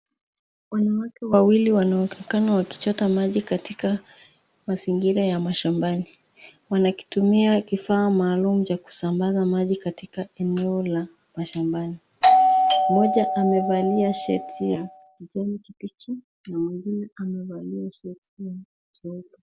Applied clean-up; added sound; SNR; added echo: none; Doorbell; -2 dB; none.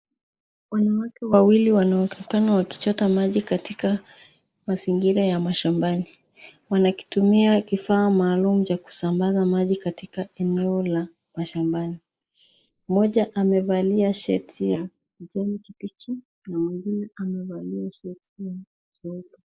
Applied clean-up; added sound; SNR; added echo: neural mask model Resemble Enhance denoiser.